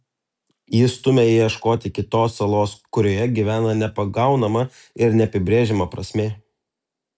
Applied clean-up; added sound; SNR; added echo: none; none; none; none.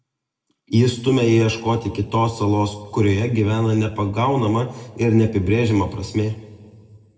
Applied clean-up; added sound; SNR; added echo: none; none; none; reverberation time 1.3 s.